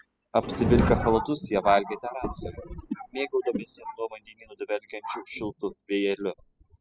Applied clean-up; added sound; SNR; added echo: classical method spectral subtraction.